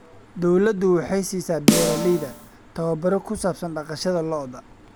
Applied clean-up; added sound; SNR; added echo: none; Snare drum; 1 dB; none.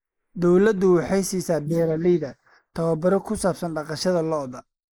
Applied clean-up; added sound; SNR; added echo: neural mask model Resemble Enhance denoiser.